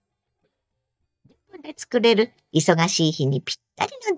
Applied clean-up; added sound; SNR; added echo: neural mask model DeepFilterNet 3.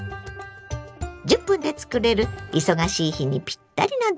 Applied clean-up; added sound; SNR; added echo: none; none; none; none.